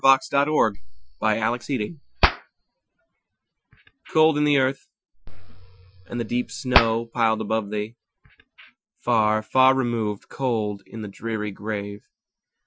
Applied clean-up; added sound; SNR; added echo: classical method Wiener filter.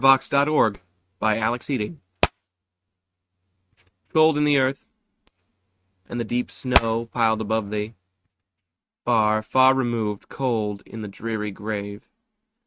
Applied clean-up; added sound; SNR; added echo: neural mask model RNNoise.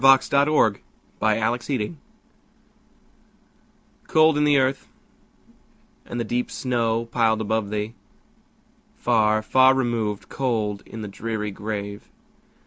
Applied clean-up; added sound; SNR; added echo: none; none; none; none.